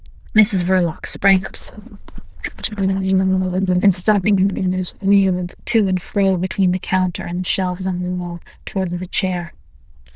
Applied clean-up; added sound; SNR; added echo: neural diffusion model UNIVERSE++.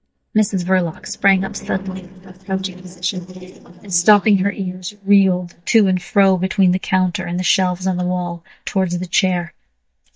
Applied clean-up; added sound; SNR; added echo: neural mask model DeepFilterNet 3.